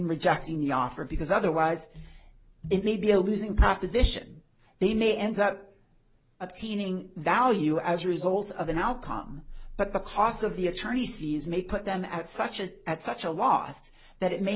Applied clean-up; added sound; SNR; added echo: none; none; none; none.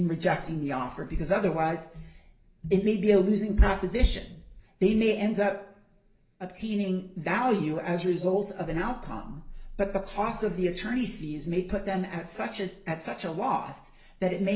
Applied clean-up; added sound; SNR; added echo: none; none; none; reverberation time 0.6 s.